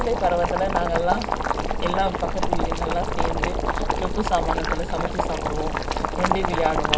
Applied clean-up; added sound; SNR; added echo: none; Boiling; -3 dB; reverberation time 0.2 s.